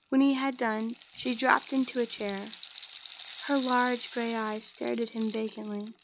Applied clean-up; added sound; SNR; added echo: none; Rattle (instrument); 18 dB; none.